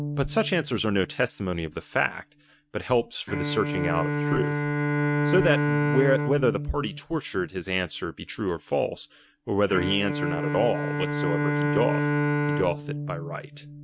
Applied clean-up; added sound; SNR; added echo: neural mask model RNNoise.